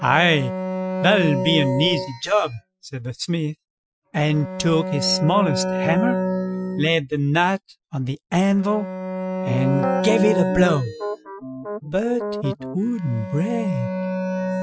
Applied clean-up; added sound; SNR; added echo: classical method Wiener filter.